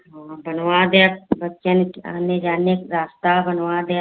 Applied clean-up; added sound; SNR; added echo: none; none; none; none.